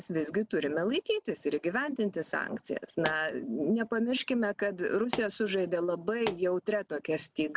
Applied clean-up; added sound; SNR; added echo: none; Explosion; 13 dB; none.